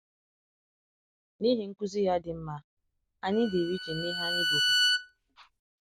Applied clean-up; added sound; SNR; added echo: none; Bowed string instrument; -3 dB; none.